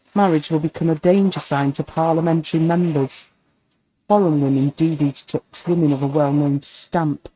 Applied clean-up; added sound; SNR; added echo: neural mask model RNNoise.